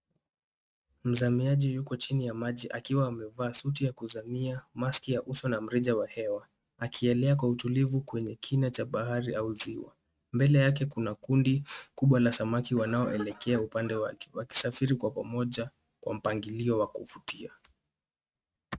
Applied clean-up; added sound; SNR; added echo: neural mask model RNNoise.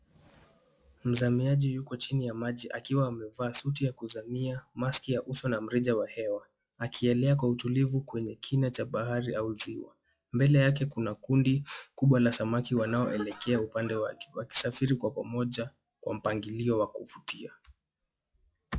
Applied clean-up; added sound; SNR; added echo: classical method log-MMSE.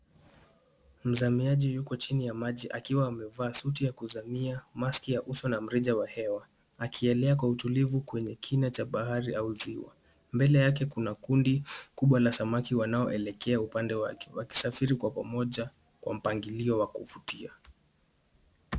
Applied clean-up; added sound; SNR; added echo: none; none; none; none.